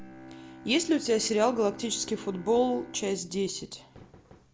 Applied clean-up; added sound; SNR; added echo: none; Bowed string instrument; 18 dB; none.